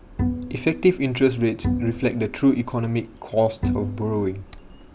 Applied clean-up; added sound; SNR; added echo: none; Bowed string instrument; 6 dB; none.